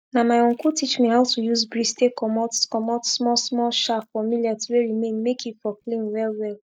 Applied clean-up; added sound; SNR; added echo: neural mask model DeepFilterNet 3.